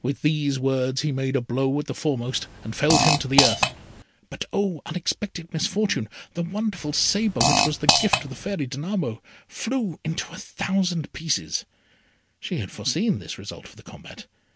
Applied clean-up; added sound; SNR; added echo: none; Fart; -2 dB; none.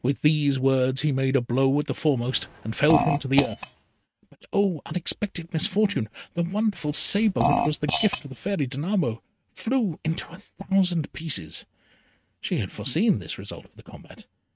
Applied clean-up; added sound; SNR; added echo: neural mask model RNNoise.